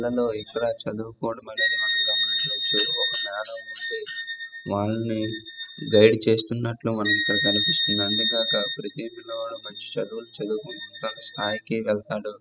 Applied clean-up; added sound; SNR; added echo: classical method spectral subtraction.